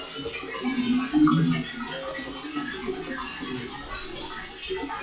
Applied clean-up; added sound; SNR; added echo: classical method WPE with log-MMSE.